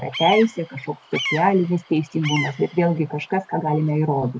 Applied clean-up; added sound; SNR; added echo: none; Bird vocalization, bird call, bird song; 12 dB; none.